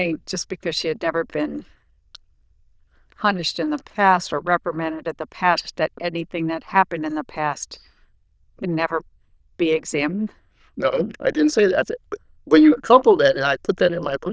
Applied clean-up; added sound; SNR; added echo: neural diffusion model UNIVERSE++.